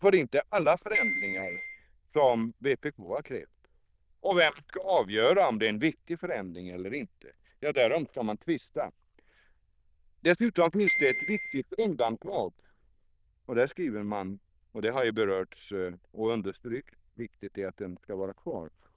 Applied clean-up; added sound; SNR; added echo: neural diffusion model UNIVERSE++.